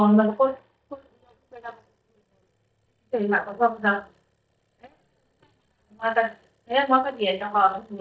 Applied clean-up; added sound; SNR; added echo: neural mask model DeepFilterNet 3.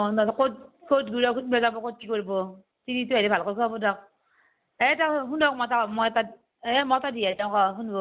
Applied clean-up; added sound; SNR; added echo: none; none; none; none.